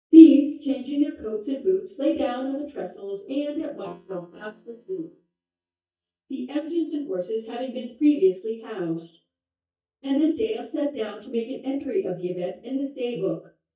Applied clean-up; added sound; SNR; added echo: neural mask model DeepFilterNet 3.